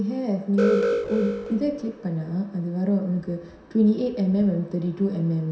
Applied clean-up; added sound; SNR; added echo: none; Alarm; 4 dB; reverberation time 0.7 s.